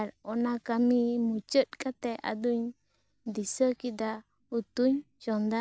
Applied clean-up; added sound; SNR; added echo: none; none; none; none.